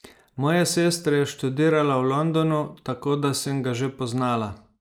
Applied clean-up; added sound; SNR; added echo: neural mask model Resemble Enhance denoiser.